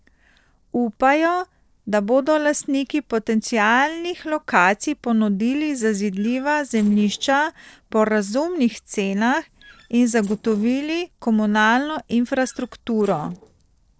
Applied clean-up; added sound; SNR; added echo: neural separator model SepFormer DNS4.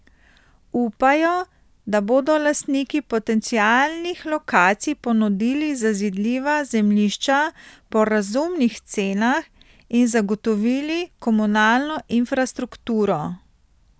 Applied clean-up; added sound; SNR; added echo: none; none; none; none.